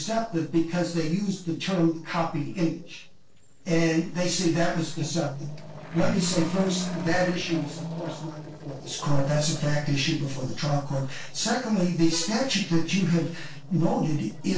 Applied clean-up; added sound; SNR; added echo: neural separator model SepFormer DNS4.